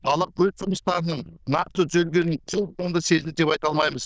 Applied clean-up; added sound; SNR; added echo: neural diffusion model UNIVERSE++.